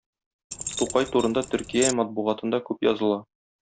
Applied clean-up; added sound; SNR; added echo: none; Keys jangling; 6 dB; none.